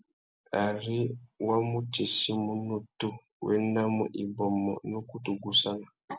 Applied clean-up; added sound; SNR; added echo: none; none; none; none.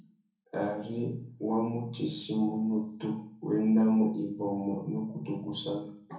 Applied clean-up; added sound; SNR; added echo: none; none; none; reverberation time 0.6 s.